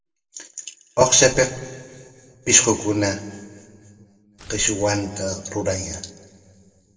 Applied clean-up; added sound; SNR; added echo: none; Tearing; 19 dB; reverberation time 1.6 s.